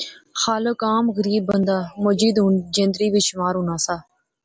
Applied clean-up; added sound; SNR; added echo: none; none; none; none.